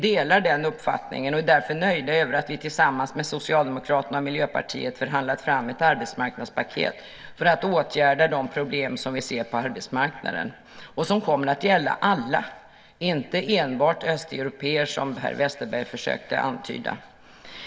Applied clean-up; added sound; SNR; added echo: none; none; none; none.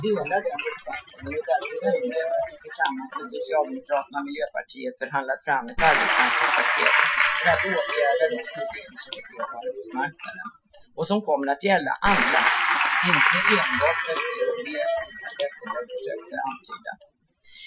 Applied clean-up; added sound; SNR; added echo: classical method Wiener filter.